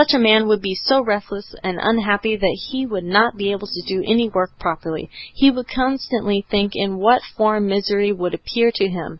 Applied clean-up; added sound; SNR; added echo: none; none; none; none.